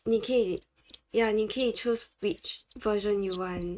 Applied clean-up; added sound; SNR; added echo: neural mask model RNNoise.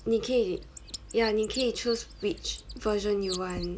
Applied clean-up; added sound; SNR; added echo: none; Bird; 14 dB; none.